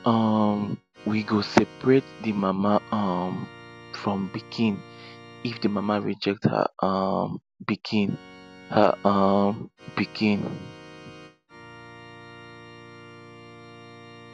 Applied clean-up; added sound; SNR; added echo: none; Organ; 20 dB; none.